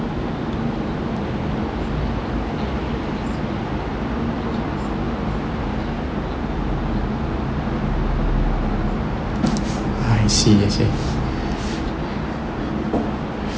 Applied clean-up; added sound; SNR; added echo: none; none; none; none.